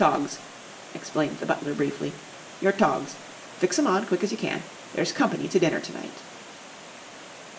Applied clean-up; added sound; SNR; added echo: none; Water; 16 dB; reverberation time 0.5 s.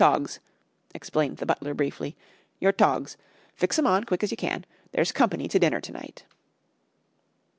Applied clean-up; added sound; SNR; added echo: none; none; none; none.